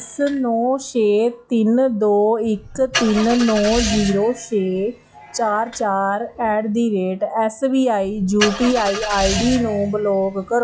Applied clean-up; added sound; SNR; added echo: classical method log-MMSE.